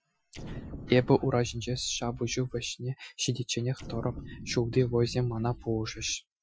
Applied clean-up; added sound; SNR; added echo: classical method Wiener filter.